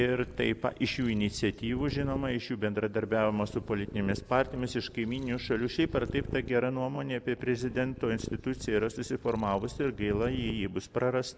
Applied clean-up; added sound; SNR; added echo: none; Purr; 12 dB; none.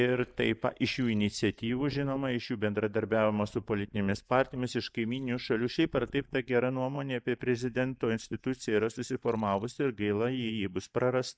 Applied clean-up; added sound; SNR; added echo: neural mask model DeepFilterNet 3.